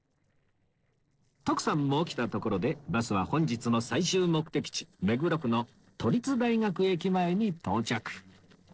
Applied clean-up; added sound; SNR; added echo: neural separator model SepFormer DNS4.